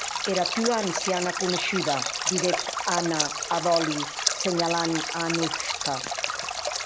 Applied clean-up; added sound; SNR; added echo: none; Stream; 1 dB; none.